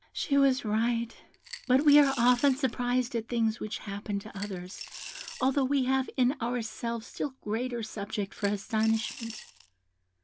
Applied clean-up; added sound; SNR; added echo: none; Coin (dropping) / Glass; 16 dB; none.